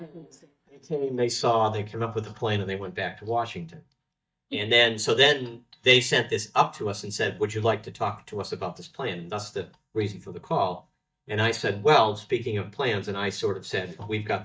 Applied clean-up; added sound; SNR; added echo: neural mask model DeepFilterNet 3.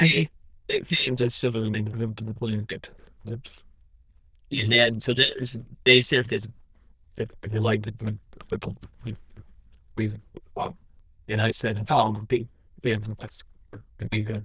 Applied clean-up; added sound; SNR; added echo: neural diffusion model UNIVERSE++.